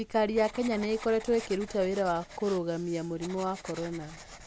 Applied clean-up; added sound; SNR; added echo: none; Writing; 16 dB; none.